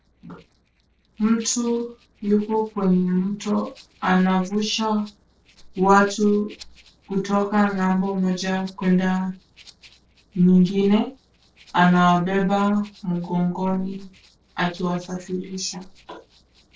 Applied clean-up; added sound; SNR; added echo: neural separator model SepFormer DNS4.